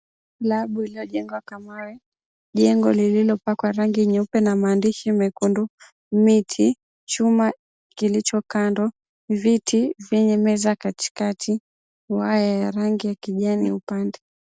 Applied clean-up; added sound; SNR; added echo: none; none; none; none.